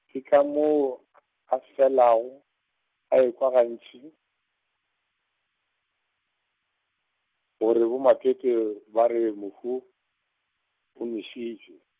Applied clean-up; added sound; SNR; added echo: none; none; none; none.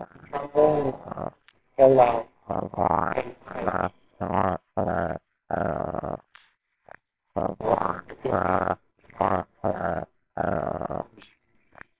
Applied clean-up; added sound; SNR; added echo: neural separator model SepFormer WHAMR!.